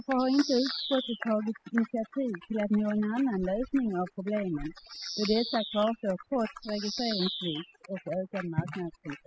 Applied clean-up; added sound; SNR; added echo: classical method spectral subtraction.